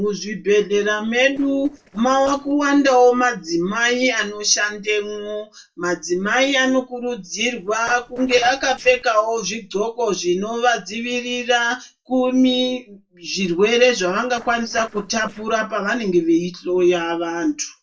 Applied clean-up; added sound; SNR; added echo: neural separator model SepFormer DNS4.